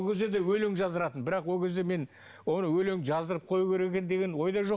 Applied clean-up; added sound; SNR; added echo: none; none; none; none.